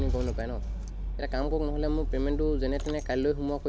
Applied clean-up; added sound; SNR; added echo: none; Rattle / Engine starting / Car; 0 dB; none.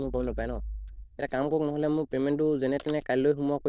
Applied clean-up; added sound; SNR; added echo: neural diffusion model UNIVERSE++.